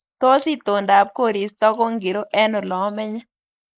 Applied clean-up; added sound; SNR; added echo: neural mask model Resemble Enhance denoiser.